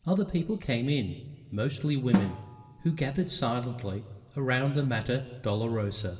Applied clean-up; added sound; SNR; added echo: none; Drum; 6 dB; reverberation time 2.2 s.